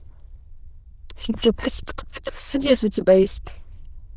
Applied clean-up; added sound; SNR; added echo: neural diffusion model UNIVERSE++.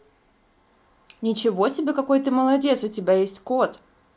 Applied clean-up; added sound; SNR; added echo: none; none; none; none.